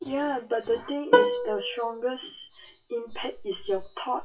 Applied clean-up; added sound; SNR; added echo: classical method WPE with log-MMSE.